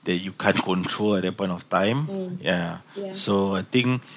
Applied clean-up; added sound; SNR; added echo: none; none; none; none.